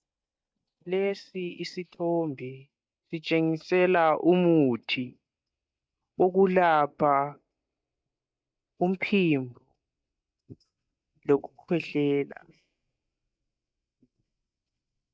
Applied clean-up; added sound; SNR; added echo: neural mask model DeepFilterNet 3.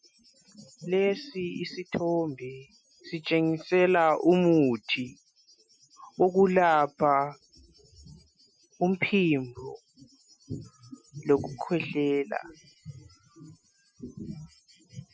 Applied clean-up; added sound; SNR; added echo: classical method Wiener filter.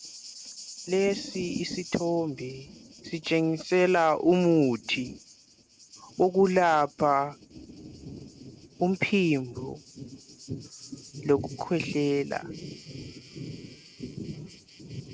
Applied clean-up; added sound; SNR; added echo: neural mask model RNNoise.